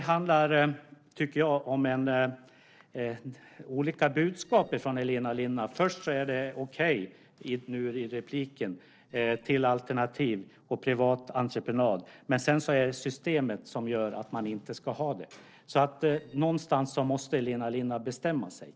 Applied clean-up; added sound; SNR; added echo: neural separator model SepFormer DNS4.